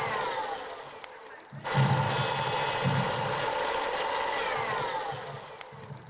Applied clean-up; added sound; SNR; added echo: none; Domestic sounds, home sounds; -4 dB; reverberation time 0.9 s.